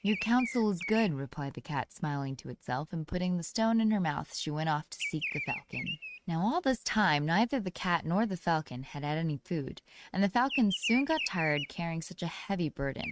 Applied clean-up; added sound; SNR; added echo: neural mask model RNNoise.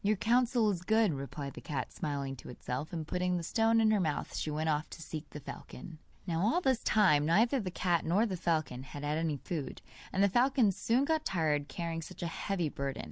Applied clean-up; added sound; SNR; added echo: none; none; none; none.